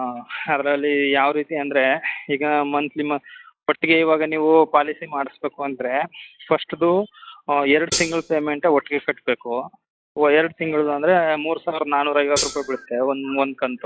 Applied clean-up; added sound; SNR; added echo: classical method log-MMSE.